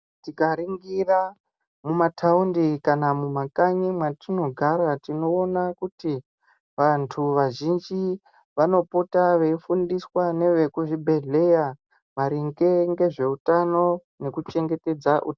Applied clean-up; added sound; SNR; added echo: none; none; none; none.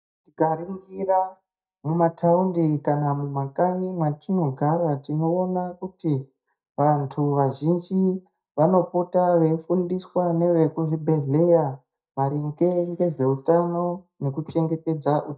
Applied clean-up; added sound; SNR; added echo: neural mask model DeepFilterNet 3.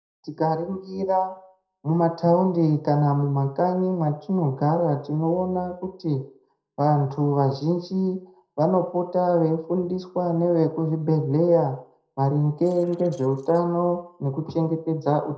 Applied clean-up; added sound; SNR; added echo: neural separator model SepFormer DNS4.